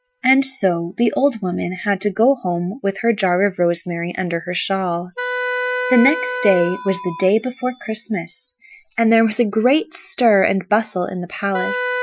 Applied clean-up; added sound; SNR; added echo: classical method Wiener filter.